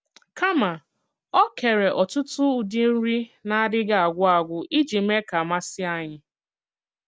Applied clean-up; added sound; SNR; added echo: none; none; none; none.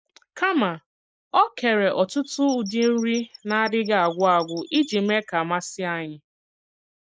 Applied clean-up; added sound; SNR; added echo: neural mask model Resemble Enhance denoiser.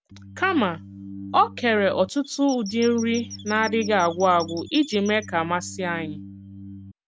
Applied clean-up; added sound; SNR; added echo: none; Organ + Squeak / Chirp, tweet; 14 dB; none.